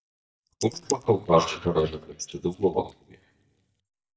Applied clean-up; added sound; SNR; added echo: neural mask model DeepFilterNet 3.